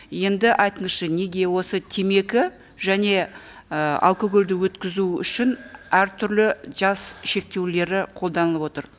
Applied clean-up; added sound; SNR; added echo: none; none; none; none.